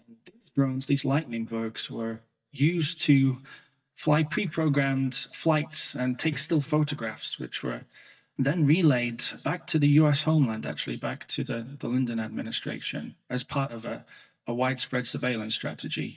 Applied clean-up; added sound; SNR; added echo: neural mask model DeepFilterNet 3.